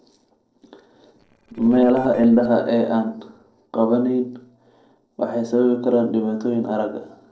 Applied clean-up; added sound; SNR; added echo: neural separator model SepFormer DNS4.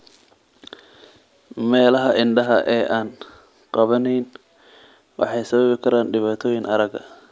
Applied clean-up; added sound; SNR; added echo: none; none; none; none.